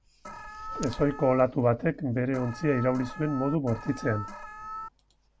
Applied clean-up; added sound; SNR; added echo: none; Alarm; 11 dB; none.